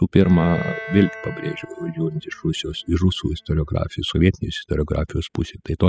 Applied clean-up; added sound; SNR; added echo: classical method spectral subtraction.